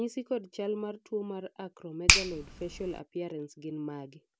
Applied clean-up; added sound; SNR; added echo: none; Finger snapping; -3 dB; none.